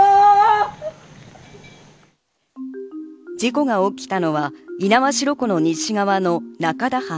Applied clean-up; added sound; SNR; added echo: none; none; none; none.